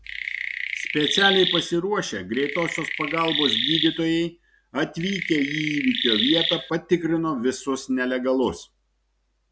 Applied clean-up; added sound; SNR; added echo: none; Chirp, tweet; 2 dB; none.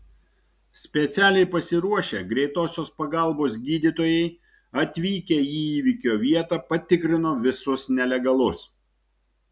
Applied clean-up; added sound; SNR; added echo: none; none; none; none.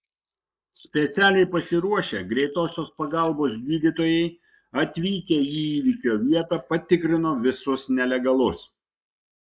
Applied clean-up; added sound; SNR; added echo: neural mask model Resemble Enhance denoiser.